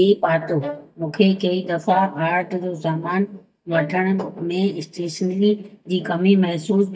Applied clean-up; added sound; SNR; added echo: neural mask model DeepFilterNet 3.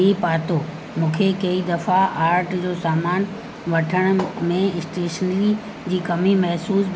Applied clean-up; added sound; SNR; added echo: none; none; none; none.